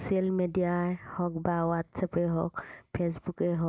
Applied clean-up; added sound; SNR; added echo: none; none; none; none.